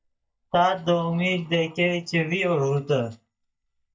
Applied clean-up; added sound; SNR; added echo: neural mask model DeepFilterNet 3.